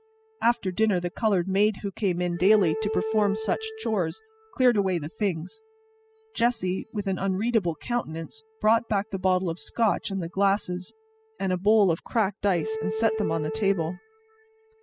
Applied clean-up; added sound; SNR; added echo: classical method spectral subtraction.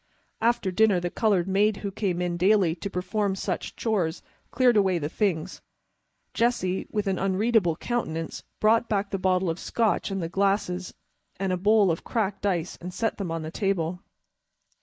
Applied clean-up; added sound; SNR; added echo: neural mask model Resemble Enhance denoiser.